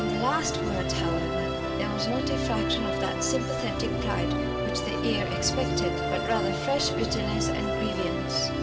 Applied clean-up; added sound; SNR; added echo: none; Musical instrument; -3 dB; reverberation time 2.6 s.